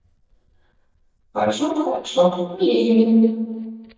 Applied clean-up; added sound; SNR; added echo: neural mask model DeepFilterNet 3.